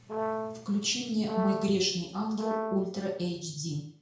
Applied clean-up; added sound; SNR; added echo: none; Brass instrument; 5 dB; reverberation time 0.5 s.